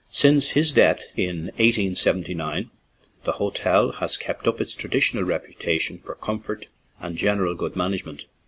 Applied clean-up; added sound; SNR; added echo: none; none; none; none.